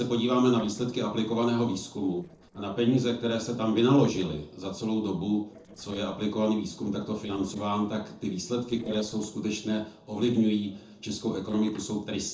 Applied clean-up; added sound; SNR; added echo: neural separator model SepFormer DNS4.